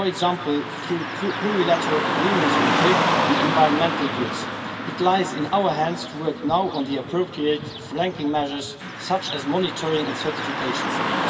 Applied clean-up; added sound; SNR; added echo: none; Car passing by / Traffic noise, roadway noise; 2 dB; reverberation time 1.4 s.